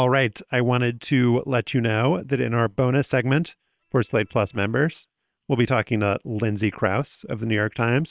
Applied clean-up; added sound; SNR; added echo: neural separator model SepFormer WHAM!.